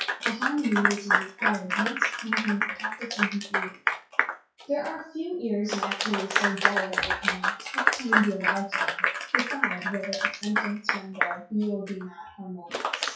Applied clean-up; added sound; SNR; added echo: classical method WPE with log-MMSE.